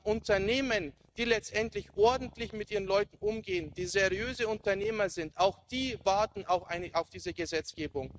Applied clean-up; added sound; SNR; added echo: neural mask model RNNoise.